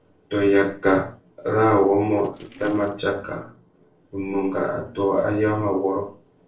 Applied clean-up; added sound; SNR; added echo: neural separator model SepFormer DNS4.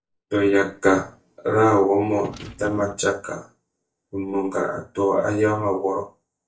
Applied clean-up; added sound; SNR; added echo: neural mask model DeepFilterNet 3.